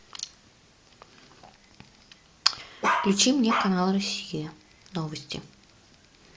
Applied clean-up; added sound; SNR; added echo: none; Bark; -2 dB; none.